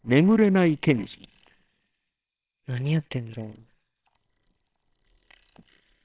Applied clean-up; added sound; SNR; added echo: neural separator model SepFormer WHAMR!.